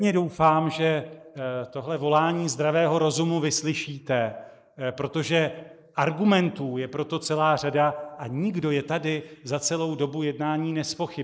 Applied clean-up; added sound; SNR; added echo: neural mask model Resemble Enhance denoiser.